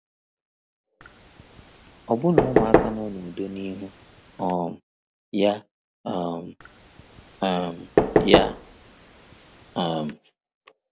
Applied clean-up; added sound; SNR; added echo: none; Knock / Wood; -3 dB; none.